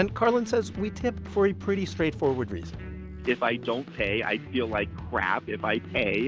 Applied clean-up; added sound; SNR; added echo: none; none; none; none.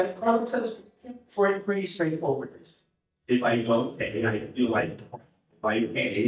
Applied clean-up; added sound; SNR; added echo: neural mask model DeepFilterNet 3.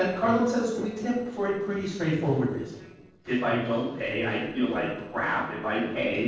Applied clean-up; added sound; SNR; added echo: neural separator model SepFormer DNS4.